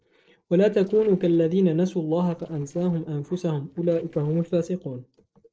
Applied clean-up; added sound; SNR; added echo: neural separator model SepFormer DNS4.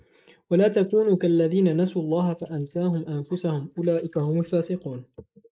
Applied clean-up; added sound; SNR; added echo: neural mask model Resemble Enhance denoiser.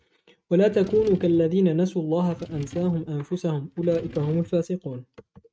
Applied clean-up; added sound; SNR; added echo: neural mask model RNNoise.